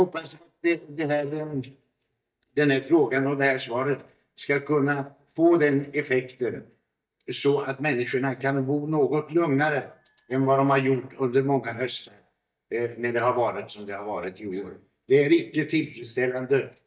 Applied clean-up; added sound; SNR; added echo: neural mask model DeepFilterNet 3.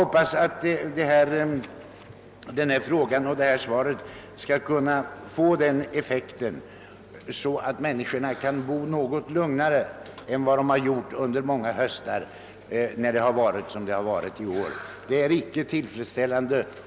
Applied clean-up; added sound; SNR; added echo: none; none; none; none.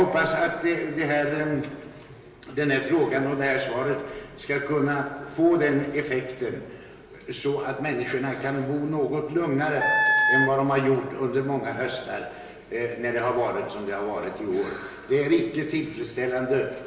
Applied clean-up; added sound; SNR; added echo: none; Wind instrument, woodwind instrument; -3 dB; reverberation time 1.0 s.